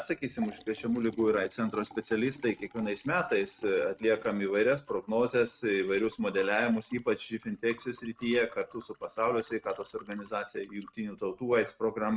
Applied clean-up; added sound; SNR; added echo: neural mask model RNNoise.